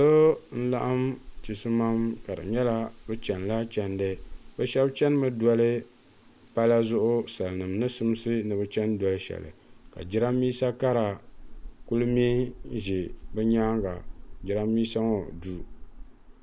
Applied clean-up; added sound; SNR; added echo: none; Rain; 16 dB; none.